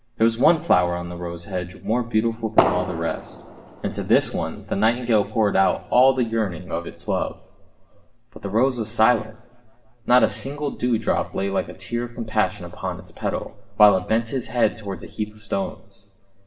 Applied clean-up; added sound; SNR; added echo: none; Fireworks; 2 dB; reverberation time 1.5 s.